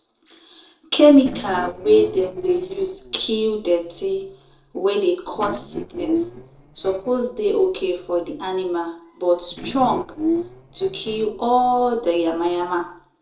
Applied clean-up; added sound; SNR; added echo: neural separator model SepFormer DNS4.